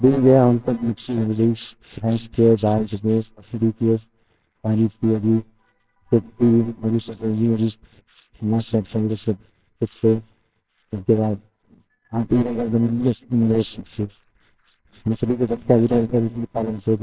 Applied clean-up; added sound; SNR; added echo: neural separator model SepFormer WHAMR!.